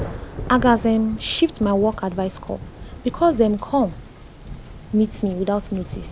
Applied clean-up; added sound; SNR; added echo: none; Thunder; 12 dB; none.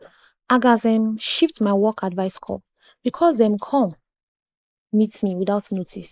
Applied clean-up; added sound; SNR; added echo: neural mask model Resemble Enhance denoiser.